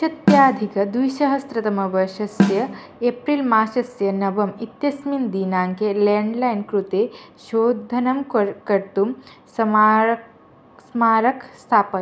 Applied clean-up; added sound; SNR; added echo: none; Snare drum; -1 dB; none.